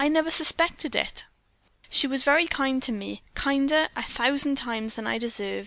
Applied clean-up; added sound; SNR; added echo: none; none; none; none.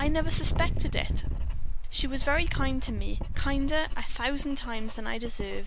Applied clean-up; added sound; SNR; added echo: none; Writing + Engine; -5 dB; none.